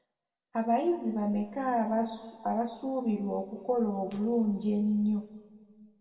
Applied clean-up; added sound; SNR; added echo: none; none; none; reverberation time 1.7 s.